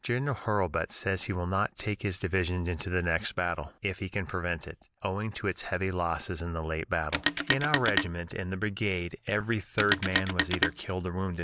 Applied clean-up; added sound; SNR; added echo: none; Telephone; 1 dB; none.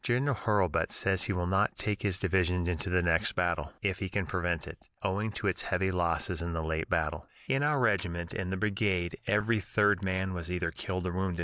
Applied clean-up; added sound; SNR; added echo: none; none; none; none.